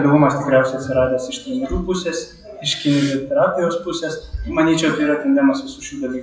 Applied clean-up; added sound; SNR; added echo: classical method WPE with log-MMSE.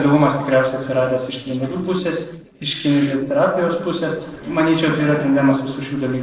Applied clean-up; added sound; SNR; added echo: neural separator model SepFormer DNS4.